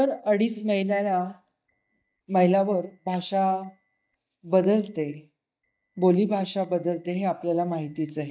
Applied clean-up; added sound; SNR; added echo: neural mask model DeepFilterNet 3.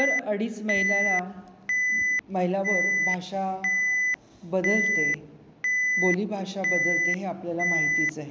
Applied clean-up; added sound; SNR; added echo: none; Alarm; -4 dB; none.